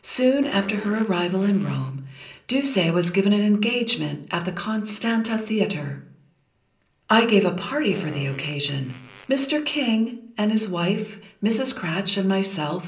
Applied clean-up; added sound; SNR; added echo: none; Fart; 19 dB; reverberation time 0.5 s.